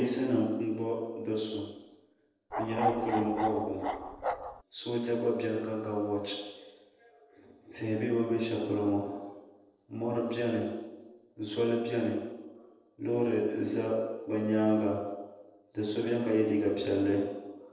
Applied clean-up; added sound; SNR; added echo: neural separator model SepFormer DNS4.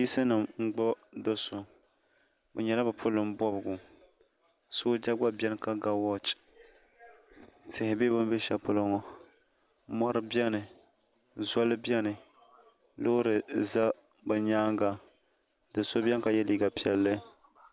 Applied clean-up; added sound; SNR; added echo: none; none; none; none.